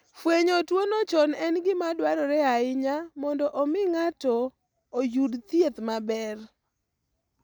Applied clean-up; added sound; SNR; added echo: none; none; none; none.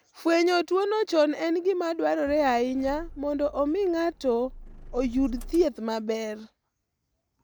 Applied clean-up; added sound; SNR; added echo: none; Motor vehicle (road); 15 dB; none.